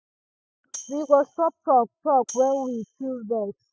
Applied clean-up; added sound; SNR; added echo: classical method spectral subtraction.